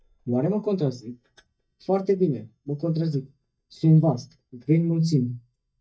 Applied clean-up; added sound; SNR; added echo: neural mask model DeepFilterNet 3.